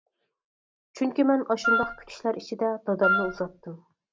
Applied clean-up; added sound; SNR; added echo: none; Wind instrument, woodwind instrument; -1 dB; none.